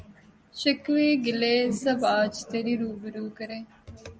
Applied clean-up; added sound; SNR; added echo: none; none; none; none.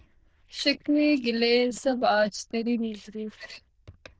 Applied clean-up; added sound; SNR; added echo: neural diffusion model UNIVERSE++.